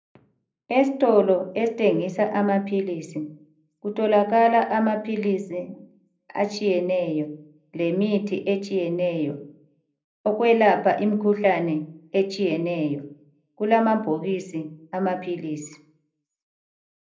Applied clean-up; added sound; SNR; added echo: none; none; none; reverberation time 0.4 s.